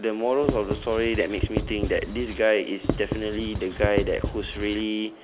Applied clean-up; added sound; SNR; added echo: none; Writing; 4 dB; none.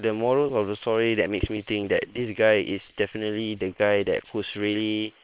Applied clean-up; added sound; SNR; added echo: neural separator model SepFormer WHAM!.